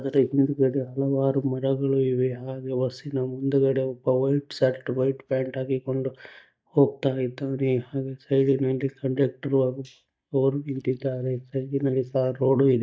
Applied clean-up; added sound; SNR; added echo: neural mask model DeepFilterNet 3.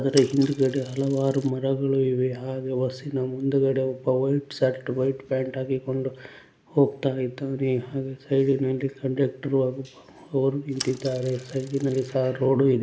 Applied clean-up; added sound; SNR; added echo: none; Mechanisms / Bicycle; 16 dB; none.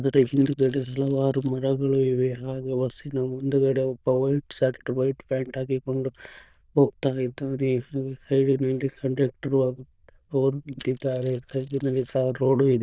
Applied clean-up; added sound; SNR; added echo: neural diffusion model UNIVERSE++.